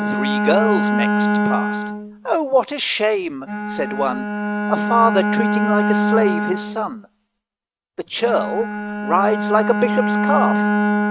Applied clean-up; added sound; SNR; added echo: neural mask model RNNoise.